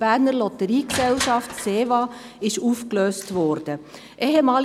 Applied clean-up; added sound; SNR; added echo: none; Crushing; 14 dB; none.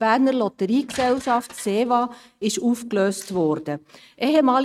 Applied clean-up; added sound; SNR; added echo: neural mask model RNNoise.